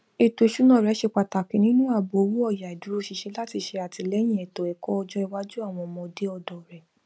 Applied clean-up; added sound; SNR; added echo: none; none; none; none.